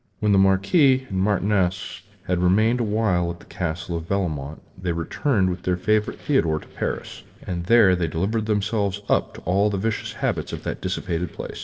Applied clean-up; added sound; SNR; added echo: neural separator model SepFormer DNS4.